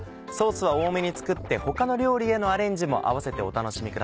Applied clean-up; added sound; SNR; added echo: none; Scratching (performance technique); 16 dB; none.